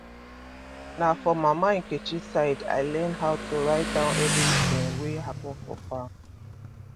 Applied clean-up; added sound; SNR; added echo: none; Motorcycle; 4 dB; none.